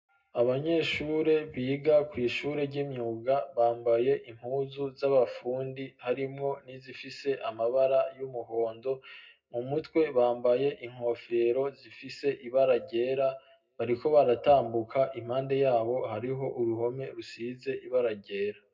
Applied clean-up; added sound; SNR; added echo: none; none; none; reverberation time 0.2 s.